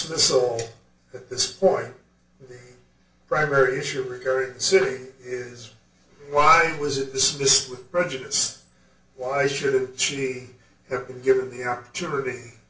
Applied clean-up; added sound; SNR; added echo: none; none; none; reverberation time 0.3 s.